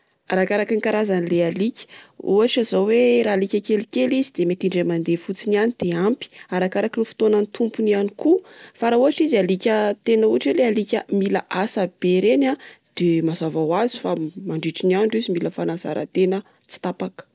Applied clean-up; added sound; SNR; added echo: none; none; none; none.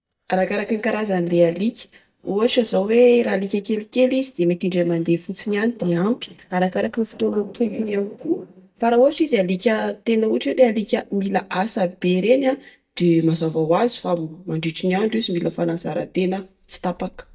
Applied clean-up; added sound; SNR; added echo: neural mask model DeepFilterNet 3.